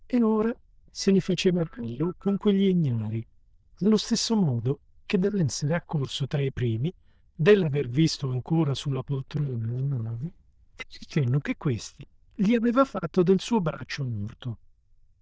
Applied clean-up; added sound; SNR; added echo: neural diffusion model UNIVERSE++.